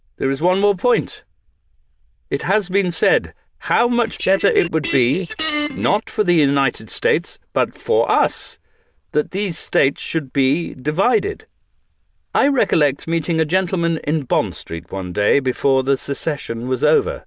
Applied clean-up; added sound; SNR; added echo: neural diffusion model UNIVERSE++.